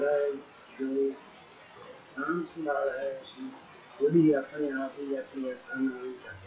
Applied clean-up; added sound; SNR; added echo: classical method WPE with log-MMSE.